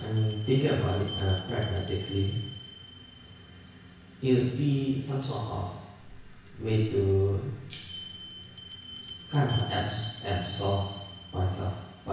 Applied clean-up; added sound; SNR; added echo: none; Bell; 10 dB; reverberation time 1.1 s.